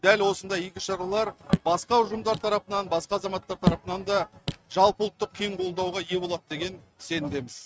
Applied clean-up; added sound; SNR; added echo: neural mask model RNNoise.